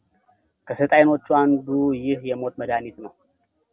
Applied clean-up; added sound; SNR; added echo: none; none; none; none.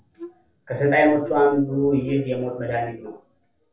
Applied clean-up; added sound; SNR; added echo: none; Wind instrument, woodwind instrument; 19 dB; reverberation time 0.3 s.